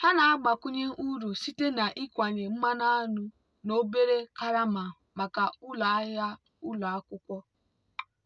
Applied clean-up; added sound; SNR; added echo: none; none; none; none.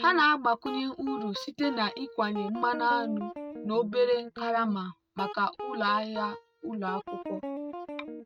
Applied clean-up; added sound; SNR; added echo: neural mask model RNNoise.